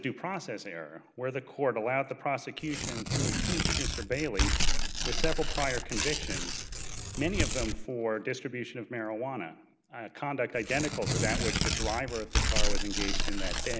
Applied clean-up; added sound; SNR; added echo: none; Tearing; -3 dB; none.